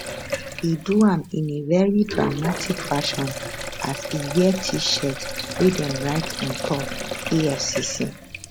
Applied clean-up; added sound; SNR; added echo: none; Sink (filling or washing); 7 dB; none.